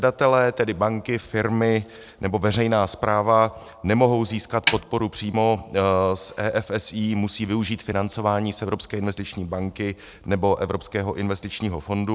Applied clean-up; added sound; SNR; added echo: none; Snare drum; 5 dB; none.